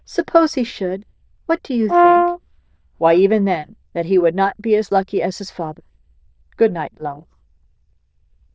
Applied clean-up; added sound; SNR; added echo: neural diffusion model UNIVERSE++.